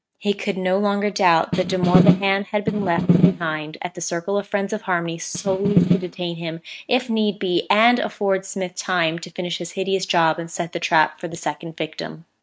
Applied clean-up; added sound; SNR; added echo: neural mask model RNNoise.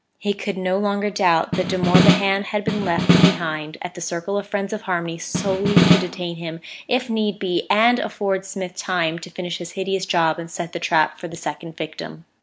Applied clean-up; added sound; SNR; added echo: none; Snare drum; -4 dB; none.